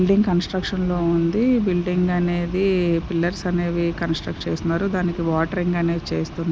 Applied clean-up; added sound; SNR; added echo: none; none; none; none.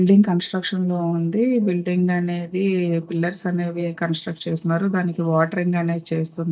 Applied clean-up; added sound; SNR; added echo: neural mask model DeepFilterNet 3.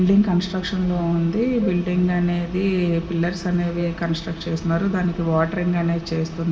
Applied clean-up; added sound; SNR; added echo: none; Wind instrument, woodwind instrument; 17 dB; reverberation time 2.6 s.